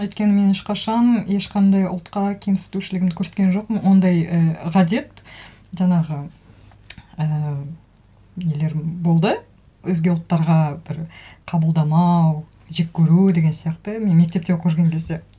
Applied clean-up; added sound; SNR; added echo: none; none; none; none.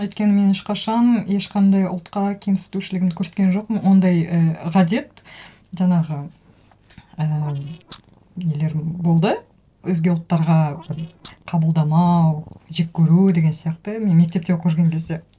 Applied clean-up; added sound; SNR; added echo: neural separator model SepFormer DNS4.